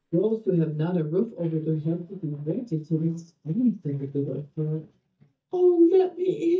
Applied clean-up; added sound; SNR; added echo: neural mask model DeepFilterNet 3.